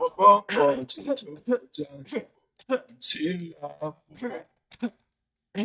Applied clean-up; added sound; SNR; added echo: neural mask model DeepFilterNet 3.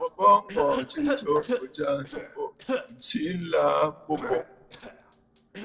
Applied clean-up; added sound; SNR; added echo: neural separator model SepFormer DNS4.